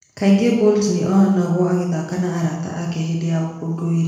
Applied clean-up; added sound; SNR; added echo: none; none; none; reverberation time 0.9 s.